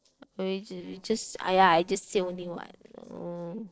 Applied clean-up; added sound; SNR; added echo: neural separator model SepFormer DNS4.